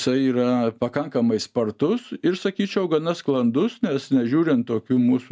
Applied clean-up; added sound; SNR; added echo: none; none; none; none.